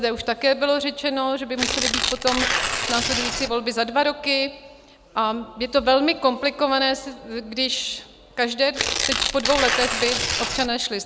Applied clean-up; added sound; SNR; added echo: none; Tearing; 1 dB; none.